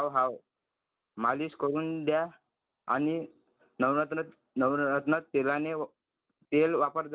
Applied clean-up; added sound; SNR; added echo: none; none; none; none.